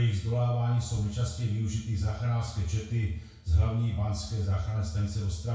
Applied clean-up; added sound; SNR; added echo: none; none; none; reverberation time 0.6 s.